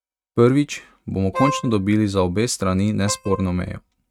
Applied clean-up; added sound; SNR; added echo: neural mask model RNNoise.